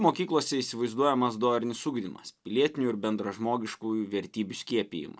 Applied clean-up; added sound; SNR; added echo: none; none; none; none.